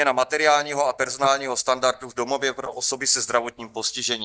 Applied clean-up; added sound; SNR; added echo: neural mask model DeepFilterNet 3.